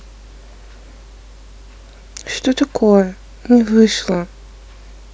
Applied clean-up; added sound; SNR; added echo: none; none; none; none.